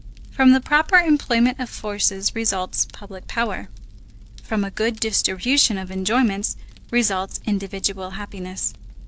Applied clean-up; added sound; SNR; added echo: none; Fire; 17 dB; none.